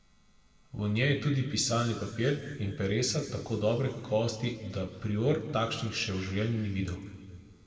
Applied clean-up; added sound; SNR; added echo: none; none; none; reverberation time 1.7 s.